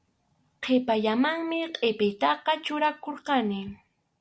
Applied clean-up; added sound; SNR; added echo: none; none; none; none.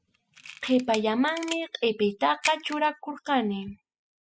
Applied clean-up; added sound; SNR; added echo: classical method spectral subtraction.